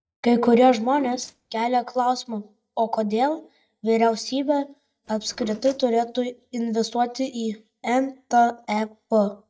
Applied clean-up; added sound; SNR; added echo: neural mask model DeepFilterNet 3.